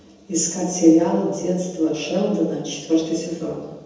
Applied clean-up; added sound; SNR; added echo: none; none; none; reverberation time 1.1 s.